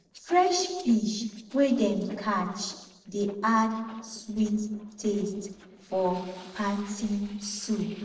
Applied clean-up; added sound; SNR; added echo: neural separator model SepFormer DNS4.